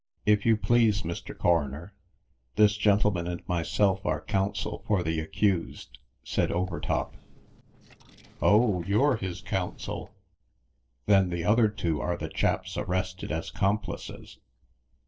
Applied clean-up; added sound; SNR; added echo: neural separator model SepFormer DNS4.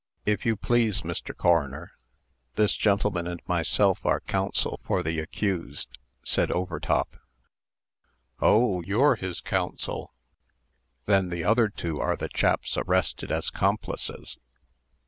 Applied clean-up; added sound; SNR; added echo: none; none; none; none.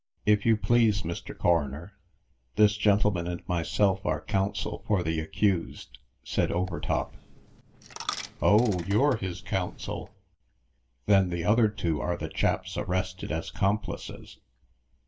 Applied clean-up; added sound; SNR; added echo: none; Coin (dropping); 15 dB; reverberation time 0.2 s.